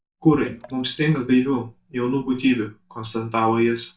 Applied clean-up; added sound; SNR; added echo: neural mask model DeepFilterNet 3.